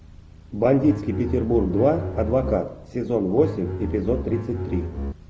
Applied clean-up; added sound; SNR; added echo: none; Bowed string instrument; 6 dB; none.